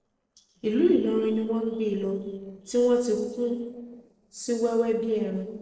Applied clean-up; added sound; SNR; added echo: neural separator model SepFormer DNS4.